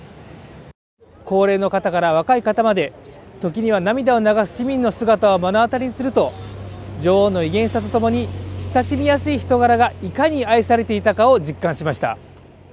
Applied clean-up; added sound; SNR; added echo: none; none; none; none.